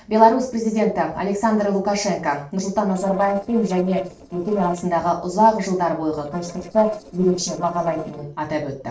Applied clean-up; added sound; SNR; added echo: neural separator model SepFormer DNS4.